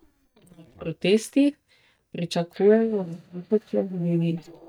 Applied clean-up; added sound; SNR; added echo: neural mask model DeepFilterNet 3.